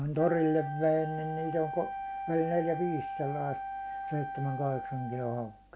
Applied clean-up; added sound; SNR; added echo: none; Wind instrument, woodwind instrument; 7 dB; none.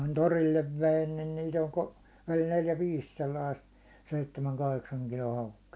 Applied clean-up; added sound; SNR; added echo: none; none; none; none.